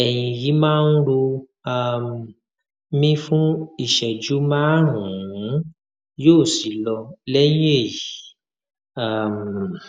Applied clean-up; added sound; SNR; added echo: none; none; none; none.